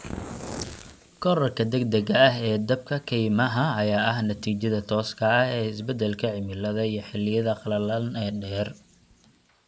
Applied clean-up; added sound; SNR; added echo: neural mask model Resemble Enhance denoiser.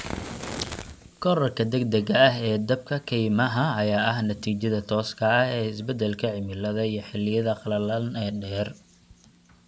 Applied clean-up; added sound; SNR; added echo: none; Fire; 18 dB; none.